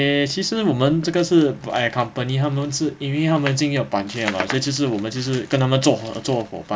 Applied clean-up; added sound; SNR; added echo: none; none; none; none.